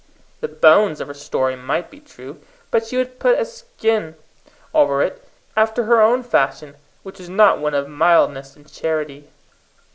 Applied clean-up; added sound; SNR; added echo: none; none; none; none.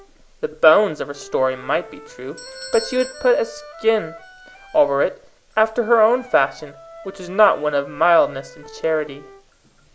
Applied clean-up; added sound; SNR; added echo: none; Wind instrument, woodwind instrument + Doorbell; 19 dB; none.